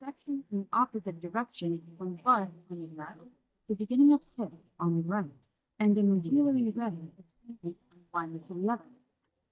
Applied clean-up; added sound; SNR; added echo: neural mask model DeepFilterNet 3.